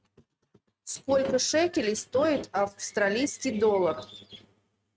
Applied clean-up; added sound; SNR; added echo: neural mask model RNNoise.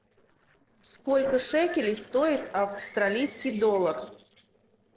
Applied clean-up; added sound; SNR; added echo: neural separator model SepFormer DNS4.